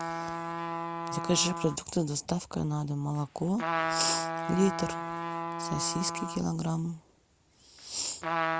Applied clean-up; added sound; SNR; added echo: none; Trumpet; 3 dB; none.